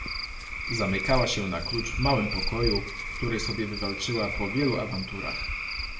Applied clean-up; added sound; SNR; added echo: none; Cricket / Frog; 2 dB; reverberation time 0.5 s.